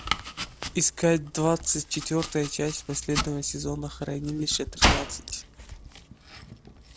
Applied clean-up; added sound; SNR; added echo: none; Domestic sounds, home sounds; 3 dB; none.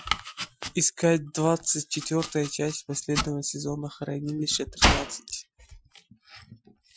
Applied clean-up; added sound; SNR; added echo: classical method Wiener filter.